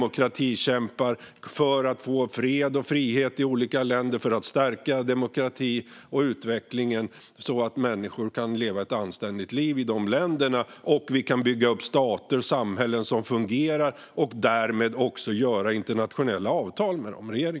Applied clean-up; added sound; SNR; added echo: none; none; none; none.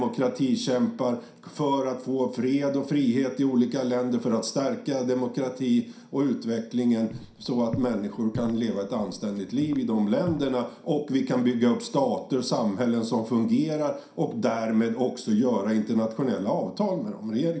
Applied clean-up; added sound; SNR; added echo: none; Walk, footsteps; 15 dB; reverberation time 0.5 s.